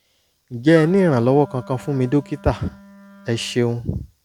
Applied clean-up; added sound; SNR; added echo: none; Wind instrument, woodwind instrument; 20 dB; none.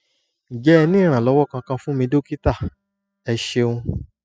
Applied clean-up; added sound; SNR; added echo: classical method spectral subtraction.